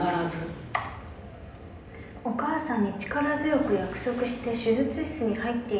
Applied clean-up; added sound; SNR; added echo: none; Motorcycle / Accelerating, revving, vroom; 17 dB; reverberation time 0.8 s.